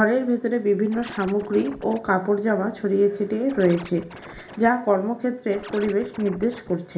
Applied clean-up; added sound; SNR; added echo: none; Scratching (performance technique); 18 dB; reverberation time 0.4 s.